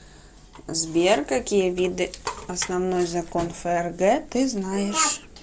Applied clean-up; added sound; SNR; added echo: none; none; none; none.